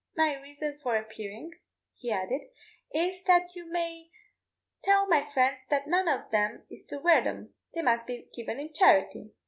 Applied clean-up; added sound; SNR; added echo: none; none; none; none.